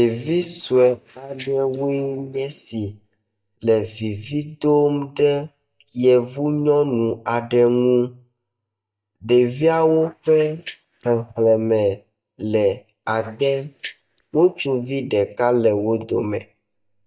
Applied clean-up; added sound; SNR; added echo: neural mask model DeepFilterNet 3.